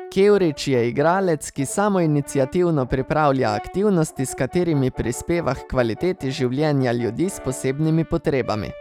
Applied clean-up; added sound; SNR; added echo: none; Brass instrument; 19 dB; none.